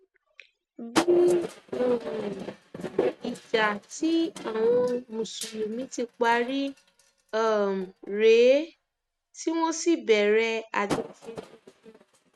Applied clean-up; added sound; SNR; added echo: neural mask model RNNoise.